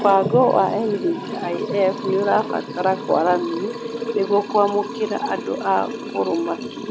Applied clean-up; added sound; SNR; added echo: none; Liquid; 8 dB; none.